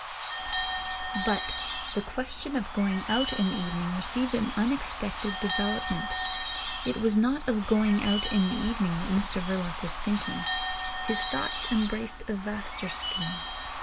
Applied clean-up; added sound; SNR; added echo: none; Bird / Bell; 1 dB; none.